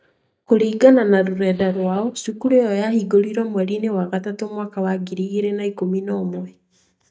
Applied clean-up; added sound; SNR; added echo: neural mask model DeepFilterNet 3.